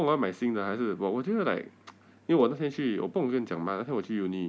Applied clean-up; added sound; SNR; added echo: none; Cowbell; 10 dB; none.